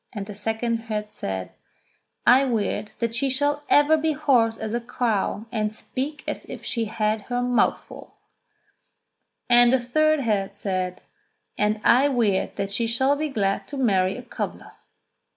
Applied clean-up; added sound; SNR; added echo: none; none; none; none.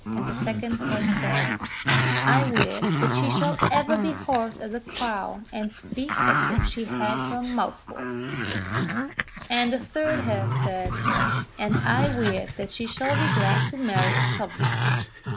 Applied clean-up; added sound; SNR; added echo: none; Growling; -3 dB; none.